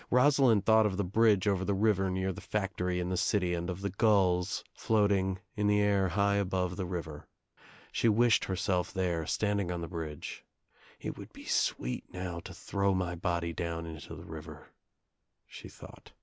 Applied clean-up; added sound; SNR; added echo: none; none; none; none.